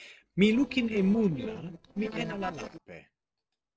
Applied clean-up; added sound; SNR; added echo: neural separator model SepFormer DNS4.